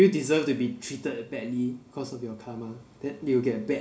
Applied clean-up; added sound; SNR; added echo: none; none; none; reverberation time 0.4 s.